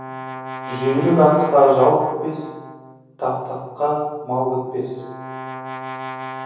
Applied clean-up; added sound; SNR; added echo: none; Brass instrument; 12 dB; reverberation time 1.1 s.